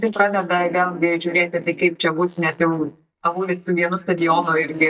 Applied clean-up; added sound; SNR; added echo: neural mask model DeepFilterNet 3.